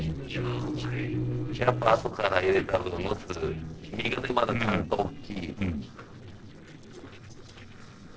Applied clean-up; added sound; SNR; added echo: neural separator model SepFormer DNS4.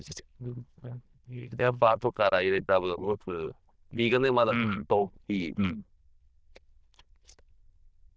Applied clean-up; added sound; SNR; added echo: neural diffusion model UNIVERSE++.